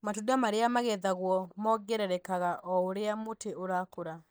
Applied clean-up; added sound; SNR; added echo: neural mask model DeepFilterNet 3.